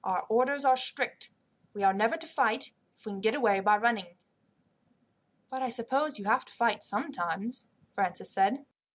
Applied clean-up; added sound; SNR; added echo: none; none; none; none.